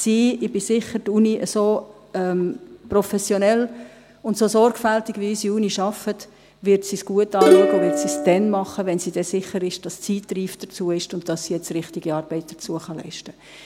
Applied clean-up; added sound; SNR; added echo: none; Plucked string instrument; -4 dB; none.